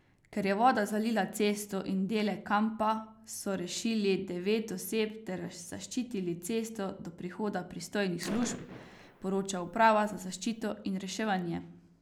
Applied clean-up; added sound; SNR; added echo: neural mask model Resemble Enhance denoiser.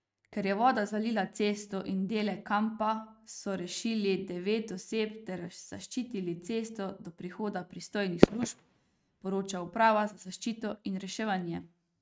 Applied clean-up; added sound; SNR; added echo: neural mask model RNNoise.